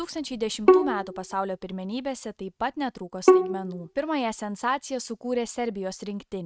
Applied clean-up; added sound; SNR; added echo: neural mask model RNNoise.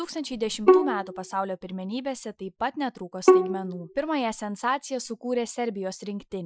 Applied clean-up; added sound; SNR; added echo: classical method Wiener filter.